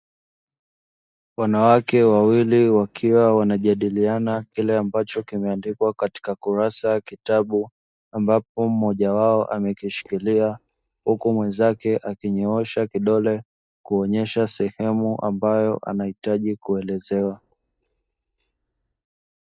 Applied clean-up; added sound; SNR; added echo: neural mask model DeepFilterNet 3.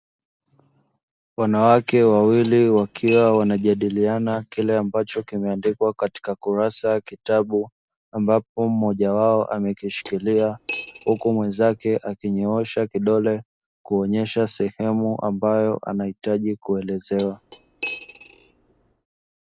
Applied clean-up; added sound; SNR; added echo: none; Cutlery, silverware; 16 dB; none.